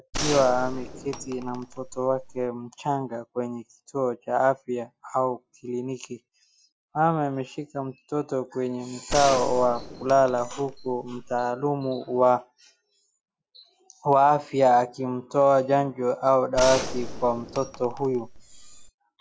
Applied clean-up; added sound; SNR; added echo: none; Gunshot, gunfire; 8 dB; none.